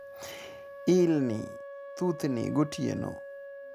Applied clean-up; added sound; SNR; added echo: none; Wind instrument, woodwind instrument; 13 dB; none.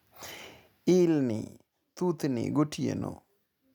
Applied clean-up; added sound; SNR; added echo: none; none; none; none.